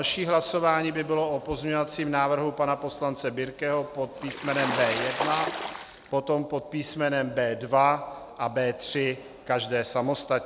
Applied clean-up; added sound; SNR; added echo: none; Water / Splash, splatter; 5 dB; none.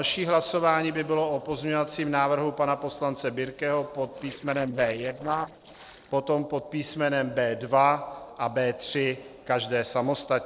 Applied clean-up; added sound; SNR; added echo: neural separator model SepFormer DNS4.